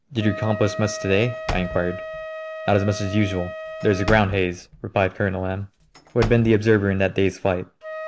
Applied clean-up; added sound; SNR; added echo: none; Slam / Wood + Wind instrument, woodwind instrument; 11 dB; none.